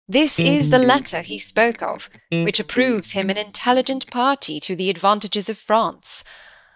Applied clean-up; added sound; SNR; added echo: neural mask model DeepFilterNet 3.